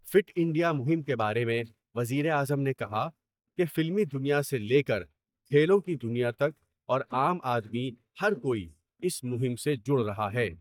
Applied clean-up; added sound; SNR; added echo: neural mask model DeepFilterNet 3.